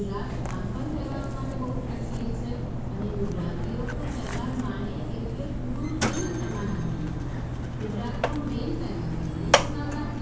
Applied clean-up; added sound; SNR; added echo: none; Mechanisms; -5 dB; reverberation time 1.2 s.